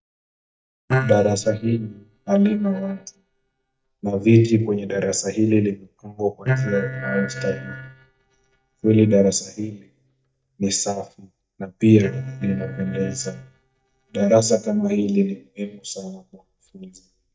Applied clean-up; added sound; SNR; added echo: neural mask model DeepFilterNet 3.